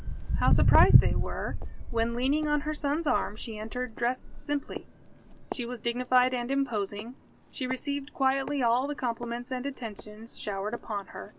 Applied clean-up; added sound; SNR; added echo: none; Walk, footsteps; 0 dB; none.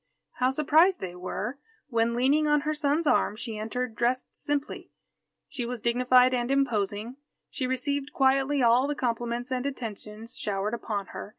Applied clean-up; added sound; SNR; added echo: none; none; none; none.